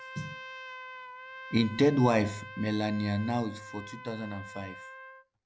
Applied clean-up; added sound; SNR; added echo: none; Trumpet; 14 dB; none.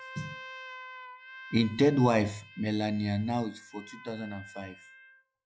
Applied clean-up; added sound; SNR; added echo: classical method log-MMSE.